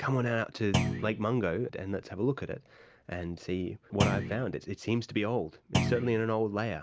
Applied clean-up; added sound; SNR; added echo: none; Thump, thud; -1 dB; none.